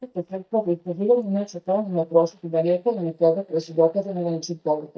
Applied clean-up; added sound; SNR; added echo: neural mask model DeepFilterNet 3.